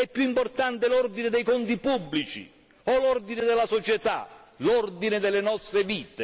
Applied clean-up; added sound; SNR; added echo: none; none; none; none.